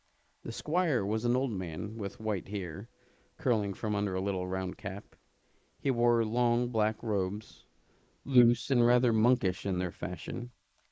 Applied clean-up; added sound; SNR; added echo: neural mask model Resemble Enhance denoiser.